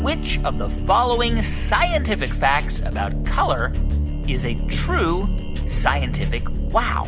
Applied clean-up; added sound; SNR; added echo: none; none; none; none.